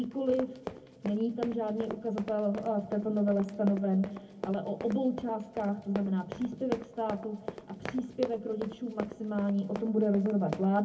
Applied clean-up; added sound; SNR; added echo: none; Run; 12 dB; reverberation time 0.3 s.